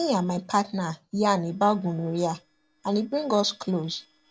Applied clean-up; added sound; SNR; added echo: neural separator model SepFormer DNS4.